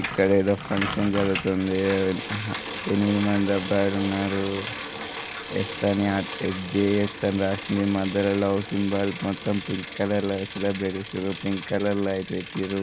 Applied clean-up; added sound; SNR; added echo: none; Bicycle; 10 dB; none.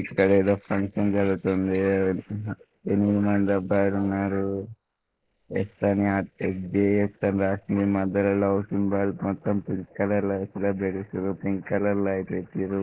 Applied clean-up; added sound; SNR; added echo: neural mask model Resemble Enhance denoiser.